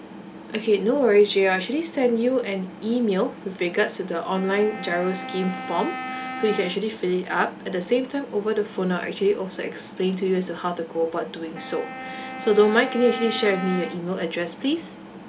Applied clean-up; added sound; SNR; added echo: none; Wind instrument, woodwind instrument; 12 dB; none.